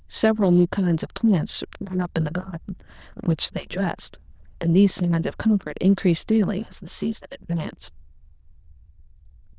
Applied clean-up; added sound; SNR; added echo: neural diffusion model UNIVERSE++.